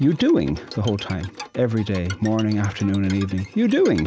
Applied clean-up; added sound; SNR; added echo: none; Bowed string instrument; 18 dB; none.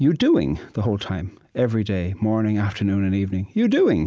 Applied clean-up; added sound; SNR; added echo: none; none; none; none.